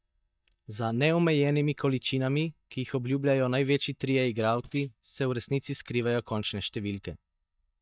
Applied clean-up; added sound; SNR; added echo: neural mask model DeepFilterNet 3.